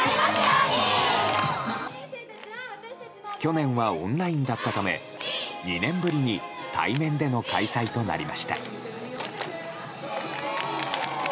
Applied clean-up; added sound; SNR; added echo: none; none; none; none.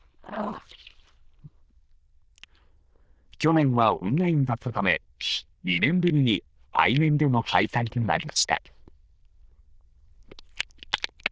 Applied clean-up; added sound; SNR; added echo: neural diffusion model UNIVERSE++.